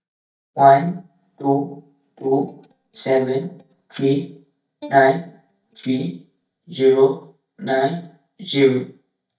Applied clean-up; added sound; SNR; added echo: neural mask model DeepFilterNet 3.